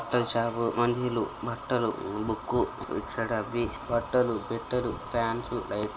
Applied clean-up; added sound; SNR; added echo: none; none; none; reverberation time 1.1 s.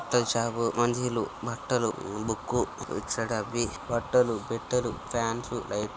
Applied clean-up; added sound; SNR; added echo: none; none; none; none.